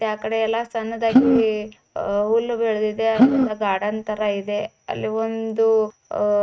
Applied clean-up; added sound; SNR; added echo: neural mask model RNNoise.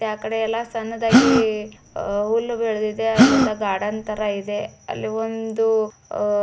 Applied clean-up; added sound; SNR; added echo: none; Gasp; -2 dB; none.